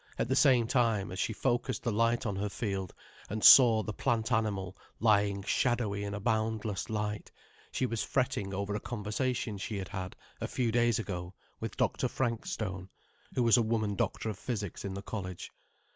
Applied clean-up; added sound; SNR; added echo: none; none; none; none.